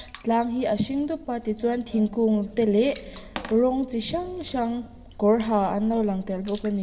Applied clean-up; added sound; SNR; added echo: none; Water / Splash, splatter; 18 dB; reverberation time 1.2 s.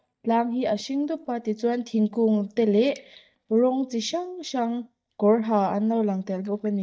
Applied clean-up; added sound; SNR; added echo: neural mask model DeepFilterNet 3.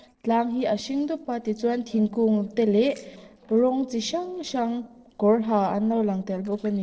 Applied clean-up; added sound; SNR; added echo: neural separator model SepFormer DNS4.